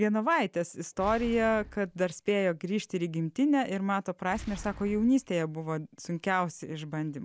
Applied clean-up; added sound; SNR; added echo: none; Boom; 20 dB; none.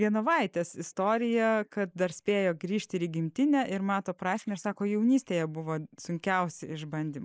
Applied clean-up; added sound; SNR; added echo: neural mask model Resemble Enhance denoiser.